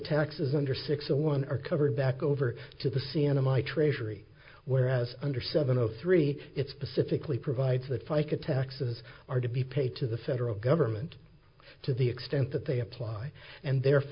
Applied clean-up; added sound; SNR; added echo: none; none; none; none.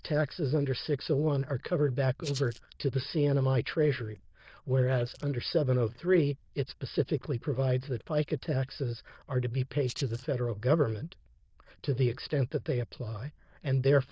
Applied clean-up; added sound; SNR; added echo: neural diffusion model UNIVERSE++.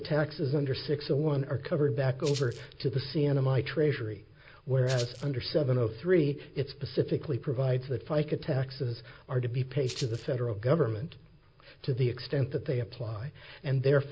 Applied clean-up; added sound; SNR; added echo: none; Rattle (instrument); 14 dB; none.